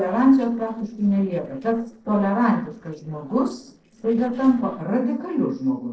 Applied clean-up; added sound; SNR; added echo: neural separator model SepFormer DNS4.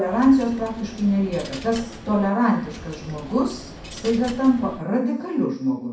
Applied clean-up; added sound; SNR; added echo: none; Coin (dropping); 16 dB; reverberation time 0.6 s.